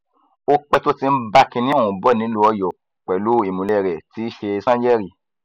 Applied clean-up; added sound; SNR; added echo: none; none; none; none.